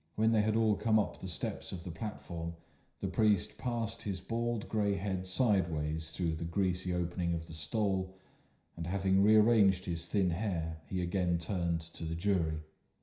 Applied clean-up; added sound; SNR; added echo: none; none; none; reverberation time 0.5 s.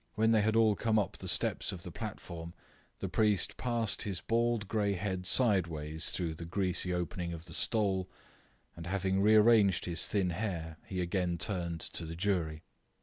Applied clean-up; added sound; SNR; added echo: none; none; none; none.